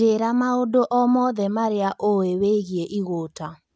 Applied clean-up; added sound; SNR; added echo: none; none; none; none.